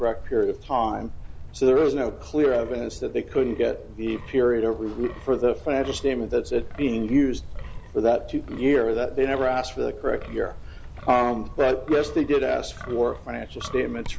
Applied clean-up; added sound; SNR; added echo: none; Wind; 12 dB; none.